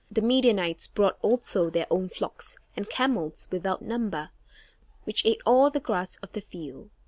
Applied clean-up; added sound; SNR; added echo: none; none; none; none.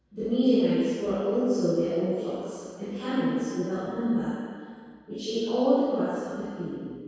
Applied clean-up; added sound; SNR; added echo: none; none; none; reverberation time 2.0 s.